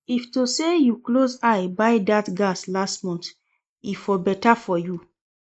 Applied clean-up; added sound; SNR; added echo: neural mask model Resemble Enhance denoiser.